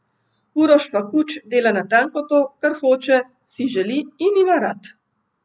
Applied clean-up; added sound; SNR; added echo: none; none; none; none.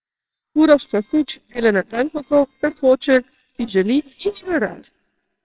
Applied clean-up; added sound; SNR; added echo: neural separator model SepFormer WHAMR!.